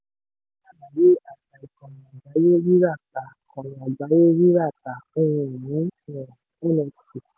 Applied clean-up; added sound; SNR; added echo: none; none; none; none.